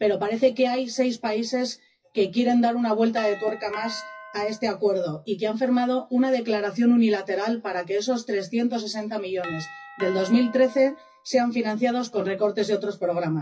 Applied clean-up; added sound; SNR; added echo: classical method WPE with log-MMSE.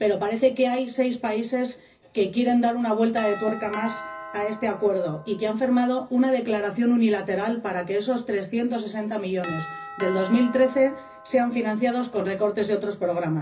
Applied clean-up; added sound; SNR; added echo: none; Doorbell; 18 dB; reverberation time 0.4 s.